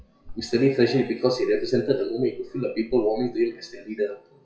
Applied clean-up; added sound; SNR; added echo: classical method WPE with log-MMSE.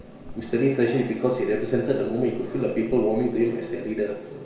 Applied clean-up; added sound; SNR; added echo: none; Growling; 16 dB; reverberation time 2.2 s.